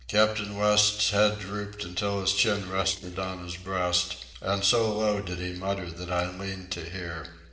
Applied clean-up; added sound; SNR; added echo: neural separator model SepFormer DNS4.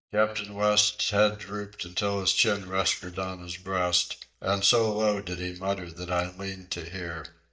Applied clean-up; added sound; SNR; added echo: neural mask model DeepFilterNet 3.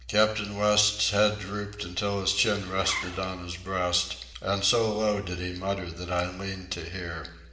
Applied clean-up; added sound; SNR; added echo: none; Zipper (clothing); 12 dB; reverberation time 0.9 s.